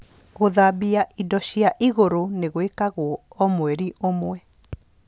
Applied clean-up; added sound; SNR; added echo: none; none; none; none.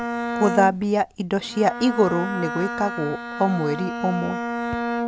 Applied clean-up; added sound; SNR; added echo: none; Bowed string instrument; 5 dB; none.